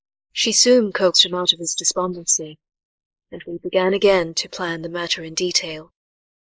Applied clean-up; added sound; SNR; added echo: neural mask model Resemble Enhance denoiser.